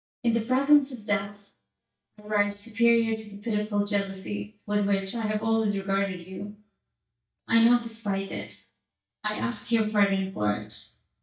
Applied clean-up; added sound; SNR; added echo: neural mask model DeepFilterNet 3.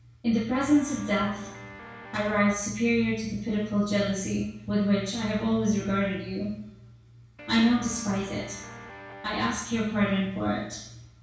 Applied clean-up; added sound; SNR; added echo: none; Guitar; 16 dB; reverberation time 0.6 s.